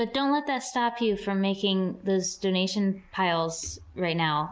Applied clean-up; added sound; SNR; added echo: none; none; none; none.